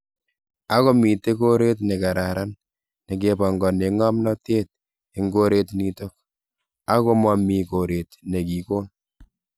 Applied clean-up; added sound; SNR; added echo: none; none; none; none.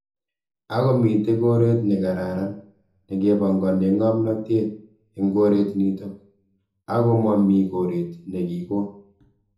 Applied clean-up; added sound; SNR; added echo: none; none; none; reverberation time 0.9 s.